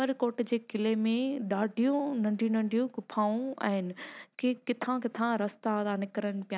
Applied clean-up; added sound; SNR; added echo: none; none; none; none.